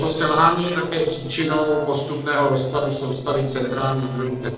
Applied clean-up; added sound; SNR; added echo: neural separator model SepFormer DNS4.